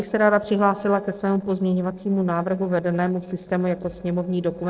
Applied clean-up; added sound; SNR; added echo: neural separator model SepFormer DNS4.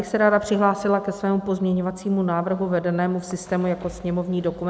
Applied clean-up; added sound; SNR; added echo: none; none; none; none.